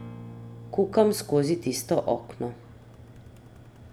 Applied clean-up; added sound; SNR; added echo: none; Acoustic guitar; 17 dB; none.